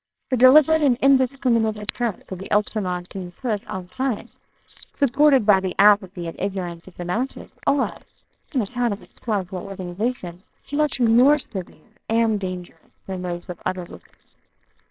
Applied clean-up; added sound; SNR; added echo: neural separator model SepFormer WHAMR!.